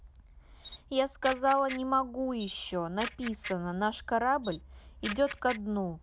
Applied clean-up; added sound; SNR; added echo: none; Camera; 7 dB; none.